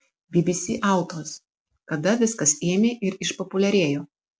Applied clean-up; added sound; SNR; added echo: none; none; none; none.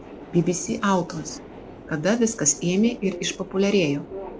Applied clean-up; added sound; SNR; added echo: none; Subway, metro, underground; 14 dB; none.